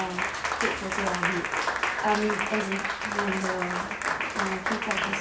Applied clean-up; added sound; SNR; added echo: none; Applause; -3 dB; none.